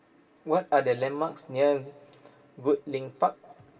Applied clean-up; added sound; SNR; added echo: none; none; none; reverberation time 2.4 s.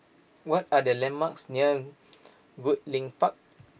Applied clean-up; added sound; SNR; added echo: none; none; none; none.